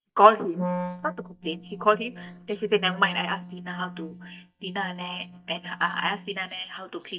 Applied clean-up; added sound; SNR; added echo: neural mask model DeepFilterNet 3.